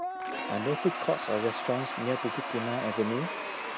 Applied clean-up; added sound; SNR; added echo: none; Applause / Crowd / Cheering; 3 dB; none.